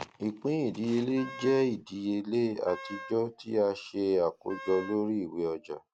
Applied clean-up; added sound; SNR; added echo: none; Wind instrument, woodwind instrument; 15 dB; none.